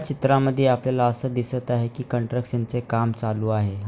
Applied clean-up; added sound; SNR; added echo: none; none; none; none.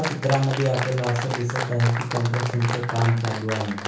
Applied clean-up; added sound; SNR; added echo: none; Applause; 7 dB; reverberation time 1.2 s.